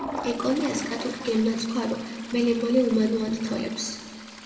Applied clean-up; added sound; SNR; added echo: none; Toilet flush; 12 dB; reverberation time 2.2 s.